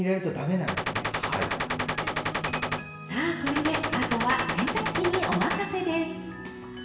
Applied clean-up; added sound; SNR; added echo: none; Gunshot, gunfire; 0 dB; reverberation time 1.2 s.